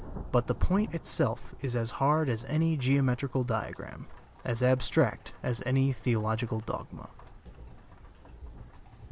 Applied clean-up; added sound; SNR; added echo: none; Rain / Thunderstorm; 17 dB; none.